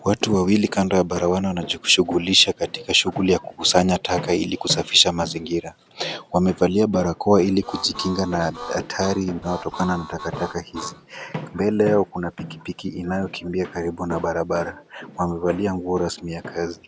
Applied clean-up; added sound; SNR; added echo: none; Harmonica + Walk, footsteps; 15 dB; none.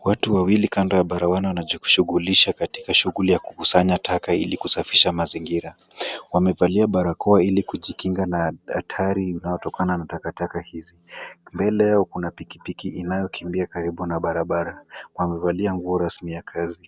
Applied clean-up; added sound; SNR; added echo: none; none; none; none.